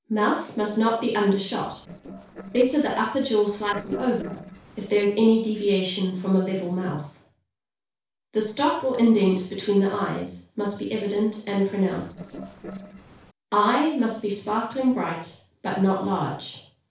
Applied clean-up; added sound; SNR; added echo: neural separator model SepFormer DNS4.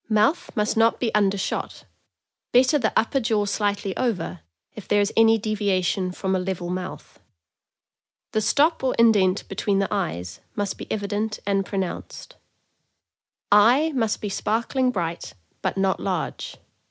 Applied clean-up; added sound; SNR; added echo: none; none; none; none.